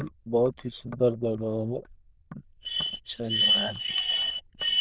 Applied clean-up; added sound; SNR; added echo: neural diffusion model UNIVERSE++.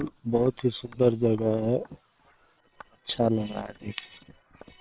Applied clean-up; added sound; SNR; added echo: neural separator model SepFormer WHAM!.